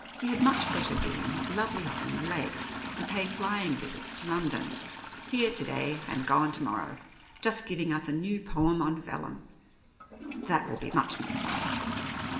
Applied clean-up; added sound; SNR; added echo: none; Toilet flush; 6 dB; reverberation time 1.1 s.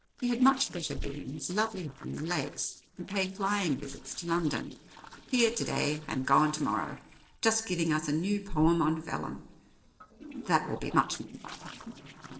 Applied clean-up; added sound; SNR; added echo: neural separator model SepFormer DNS4.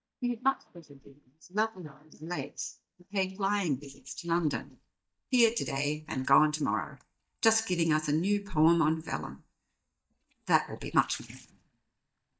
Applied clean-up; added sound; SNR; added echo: neural mask model DeepFilterNet 3.